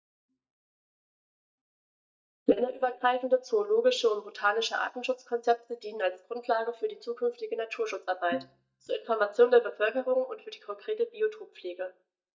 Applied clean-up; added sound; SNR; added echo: neural mask model DeepFilterNet 3.